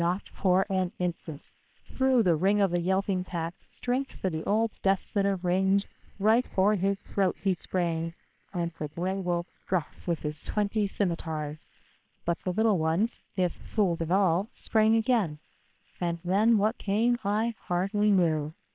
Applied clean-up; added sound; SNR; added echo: neural separator model SepFormer WHAM!.